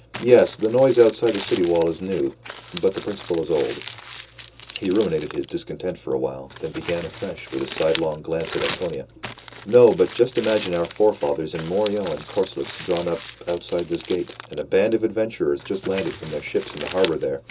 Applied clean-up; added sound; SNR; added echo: none; Crumpling, crinkling; 16 dB; reverberation time 0.2 s.